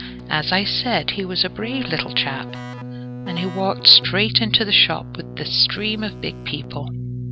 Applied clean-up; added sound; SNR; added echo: none; Keyboard (musical); 10 dB; none.